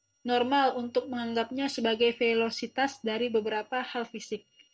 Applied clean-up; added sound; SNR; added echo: neural separator model SepFormer DNS4.